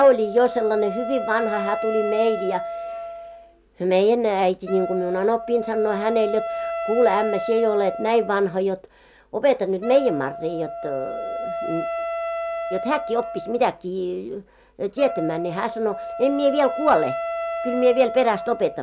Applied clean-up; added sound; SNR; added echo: none; Wind instrument, woodwind instrument; 8 dB; none.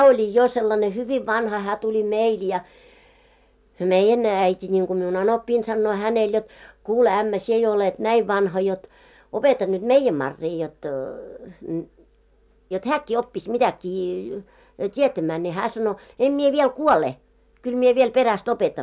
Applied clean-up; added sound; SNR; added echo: none; none; none; none.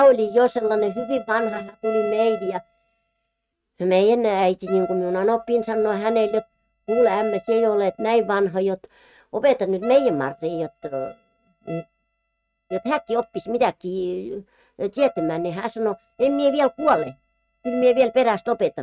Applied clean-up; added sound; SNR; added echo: neural mask model RNNoise.